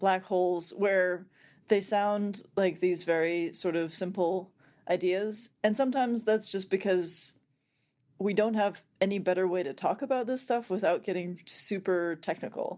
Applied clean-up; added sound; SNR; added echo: none; none; none; none.